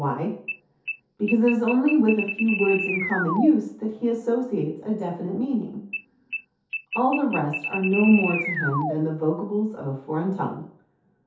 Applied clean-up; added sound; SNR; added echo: none; Alarm; 6 dB; reverberation time 0.5 s.